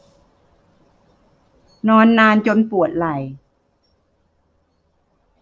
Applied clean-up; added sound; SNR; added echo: none; none; none; none.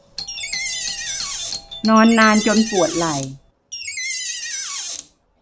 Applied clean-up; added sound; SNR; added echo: none; Door + Doorbell; 7 dB; none.